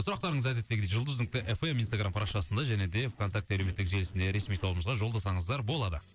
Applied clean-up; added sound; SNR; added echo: neural separator model SepFormer DNS4.